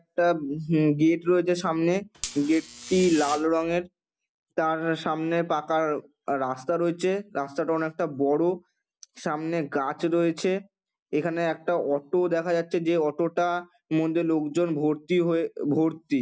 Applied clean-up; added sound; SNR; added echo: none; Buzz; 12 dB; none.